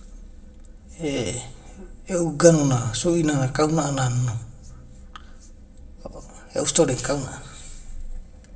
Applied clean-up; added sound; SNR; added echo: none; none; none; reverberation time 0.7 s.